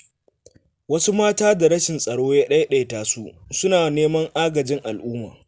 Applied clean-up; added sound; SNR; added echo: none; none; none; none.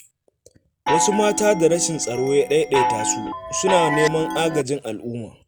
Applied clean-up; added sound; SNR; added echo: none; Chime; 3 dB; none.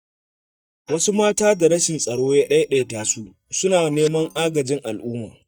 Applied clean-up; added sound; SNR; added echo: neural mask model DeepFilterNet 3.